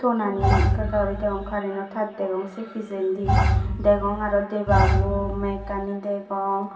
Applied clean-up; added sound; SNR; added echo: none; Bowed string instrument; -3 dB; reverberation time 2.2 s.